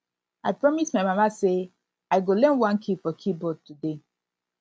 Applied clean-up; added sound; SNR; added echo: none; none; none; none.